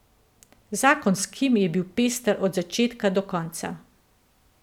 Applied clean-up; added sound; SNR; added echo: none; none; none; none.